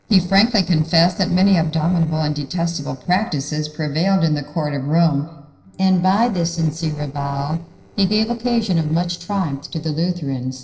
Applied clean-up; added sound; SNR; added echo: neural separator model SepFormer DNS4.